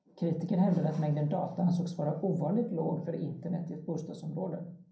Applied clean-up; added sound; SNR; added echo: none; none; none; reverberation time 0.6 s.